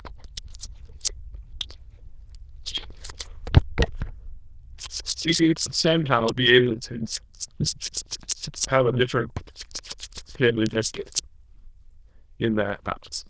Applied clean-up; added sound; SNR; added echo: neural diffusion model UNIVERSE++.